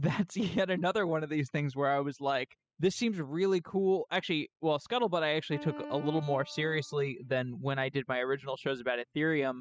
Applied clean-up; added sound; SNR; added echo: classical method spectral subtraction.